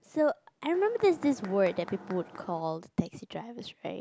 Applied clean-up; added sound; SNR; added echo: none; Mechanisms; 16 dB; none.